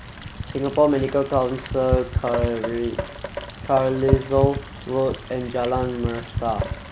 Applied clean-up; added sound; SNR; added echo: none; Rain; 5 dB; none.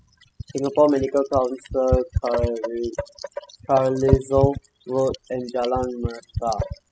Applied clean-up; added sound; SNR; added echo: classical method spectral subtraction.